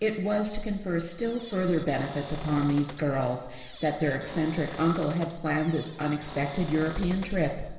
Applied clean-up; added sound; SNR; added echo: none; Cupboard open or close / Door; 16 dB; reverberation time 1.1 s.